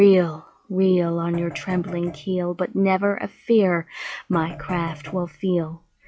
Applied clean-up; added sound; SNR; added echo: classical method log-MMSE.